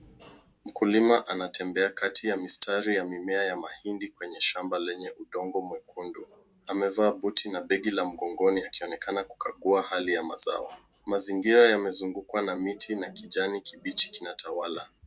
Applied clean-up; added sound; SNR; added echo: none; none; none; none.